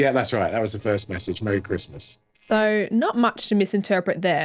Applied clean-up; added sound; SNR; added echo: neural separator model SepFormer DNS4.